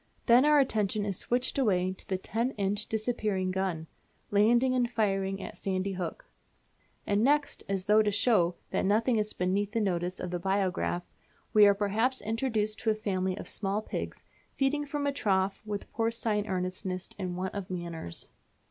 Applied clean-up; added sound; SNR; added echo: none; none; none; none.